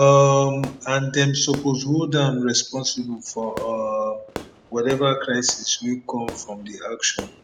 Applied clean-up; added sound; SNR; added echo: none; Fireworks; 18 dB; none.